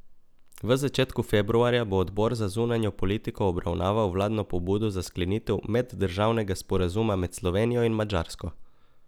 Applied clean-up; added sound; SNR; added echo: none; none; none; none.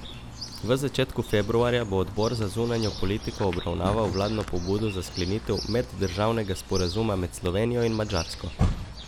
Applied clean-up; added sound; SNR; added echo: none; Chirp, tweet; 9 dB; none.